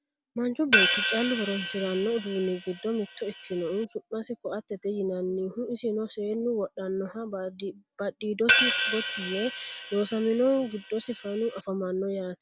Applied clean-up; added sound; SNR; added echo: none; Crash cymbal / Hi-hat; -2 dB; none.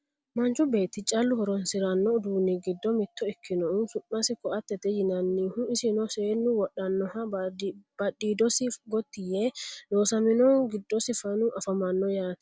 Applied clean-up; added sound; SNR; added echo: none; none; none; none.